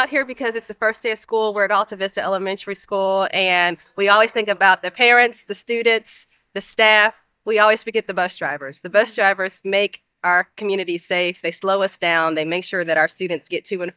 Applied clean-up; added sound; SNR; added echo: neural mask model DeepFilterNet 3.